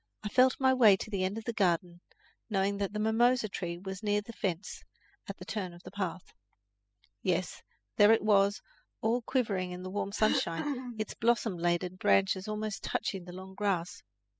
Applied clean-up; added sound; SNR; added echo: classical method spectral subtraction.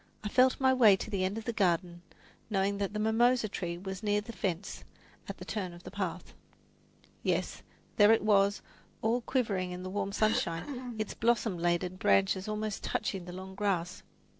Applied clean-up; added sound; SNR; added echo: neural separator model SepFormer DNS4.